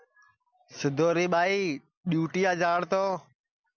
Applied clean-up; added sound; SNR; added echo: none; none; none; none.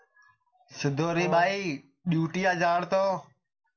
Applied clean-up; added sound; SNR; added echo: none; Brass instrument; 8 dB; reverberation time 0.3 s.